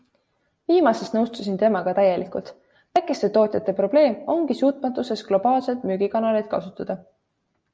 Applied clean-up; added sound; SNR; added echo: none; none; none; none.